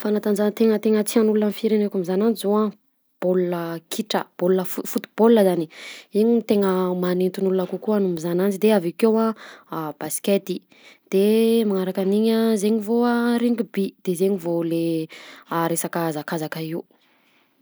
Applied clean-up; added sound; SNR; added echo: none; none; none; none.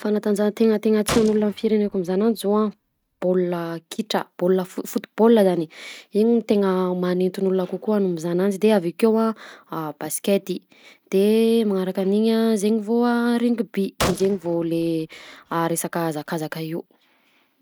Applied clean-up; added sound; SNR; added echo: neural mask model RNNoise.